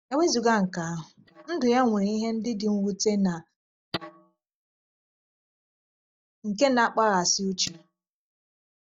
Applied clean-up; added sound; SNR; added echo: neural mask model DeepFilterNet 3.